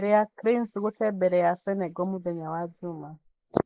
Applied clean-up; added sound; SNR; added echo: neural mask model Resemble Enhance denoiser.